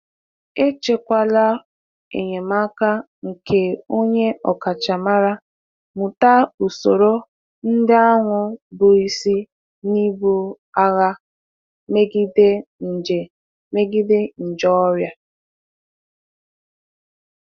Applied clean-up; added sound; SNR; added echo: none; none; none; none.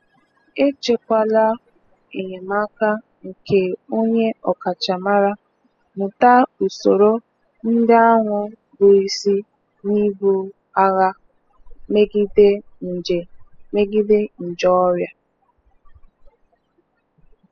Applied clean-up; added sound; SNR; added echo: classical method spectral subtraction.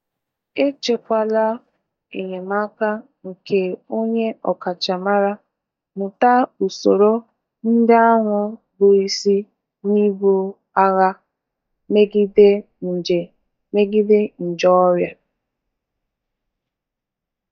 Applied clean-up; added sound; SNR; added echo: neural mask model DeepFilterNet 3.